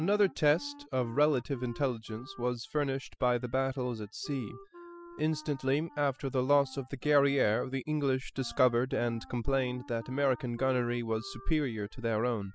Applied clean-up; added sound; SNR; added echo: classical method spectral subtraction.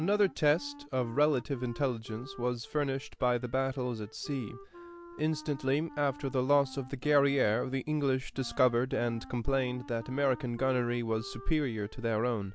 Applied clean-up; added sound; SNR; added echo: none; Wind instrument, woodwind instrument; 19 dB; none.